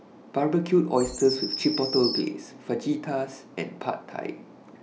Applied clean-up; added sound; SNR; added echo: none; Bird vocalization, bird call, bird song; 8 dB; none.